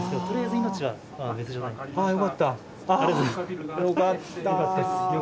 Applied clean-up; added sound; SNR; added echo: none; none; none; none.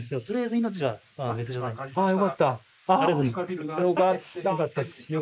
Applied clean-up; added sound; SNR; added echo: neural mask model Resemble Enhance denoiser.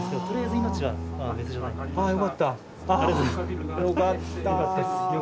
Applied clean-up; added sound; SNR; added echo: none; Bowed string instrument; 7 dB; none.